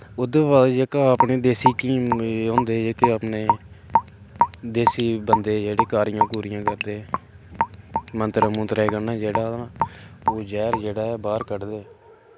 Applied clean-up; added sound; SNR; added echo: none; Raindrop / Drip; 3 dB; none.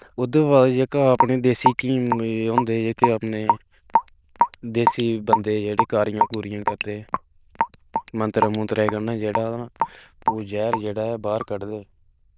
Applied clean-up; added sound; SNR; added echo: neural diffusion model UNIVERSE++.